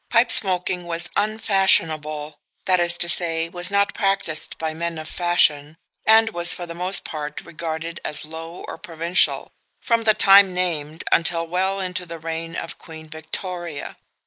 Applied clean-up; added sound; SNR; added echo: neural mask model Resemble Enhance denoiser.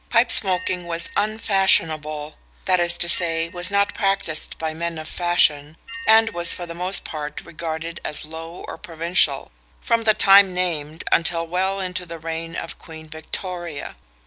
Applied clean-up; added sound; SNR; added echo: none; Bell; 17 dB; none.